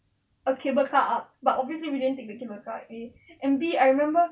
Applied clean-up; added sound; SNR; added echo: none; none; none; none.